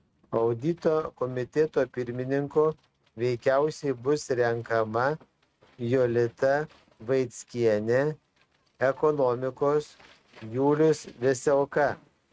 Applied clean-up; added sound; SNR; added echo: neural mask model RNNoise.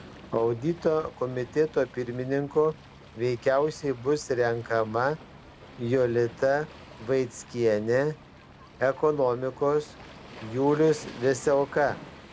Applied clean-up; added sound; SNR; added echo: none; Waves, surf; 20 dB; none.